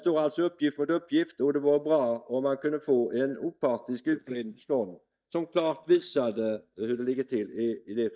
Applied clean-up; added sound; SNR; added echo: neural mask model DeepFilterNet 3.